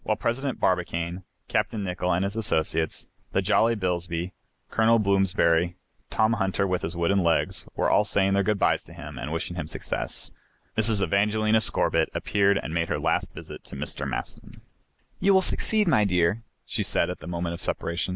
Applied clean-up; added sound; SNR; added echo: none; none; none; none.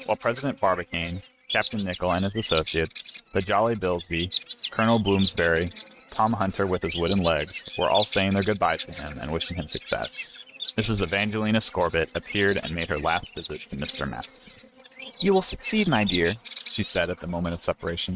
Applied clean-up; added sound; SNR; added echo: neural mask model RNNoise.